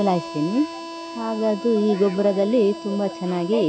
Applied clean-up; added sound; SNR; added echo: none; Harmonica; 13 dB; none.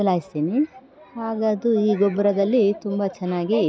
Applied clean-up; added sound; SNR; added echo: none; none; none; none.